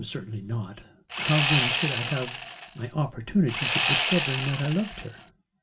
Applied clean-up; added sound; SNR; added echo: none; Sawing; -2 dB; reverberation time 0.2 s.